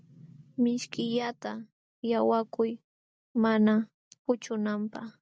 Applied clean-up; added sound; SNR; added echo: none; none; none; none.